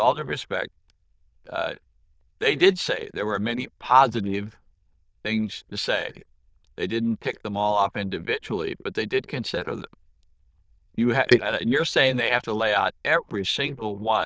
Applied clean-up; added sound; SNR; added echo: neural diffusion model UNIVERSE++.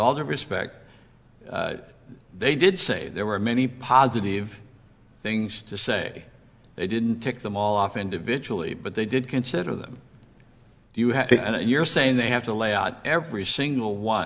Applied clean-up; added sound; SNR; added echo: none; none; none; none.